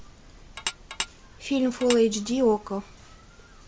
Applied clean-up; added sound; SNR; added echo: none; Tap / Dishes, pots, and pans; 7 dB; none.